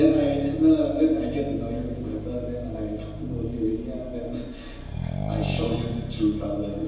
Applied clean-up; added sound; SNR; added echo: none; Accelerating, revving, vroom; 7 dB; reverberation time 1.1 s.